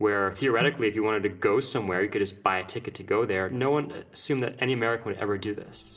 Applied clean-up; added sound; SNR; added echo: none; Snare drum; 14 dB; reverberation time 0.8 s.